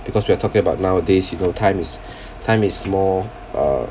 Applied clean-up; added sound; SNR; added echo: none; none; none; none.